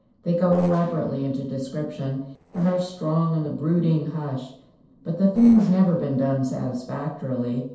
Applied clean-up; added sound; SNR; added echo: neural separator model SepFormer DNS4.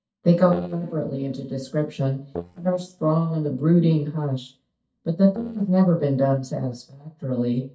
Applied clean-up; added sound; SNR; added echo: neural mask model DeepFilterNet 3.